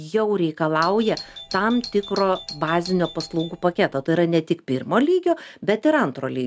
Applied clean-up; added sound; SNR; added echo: none; Doorbell; 16 dB; none.